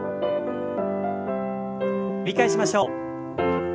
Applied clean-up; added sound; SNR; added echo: none; none; none; none.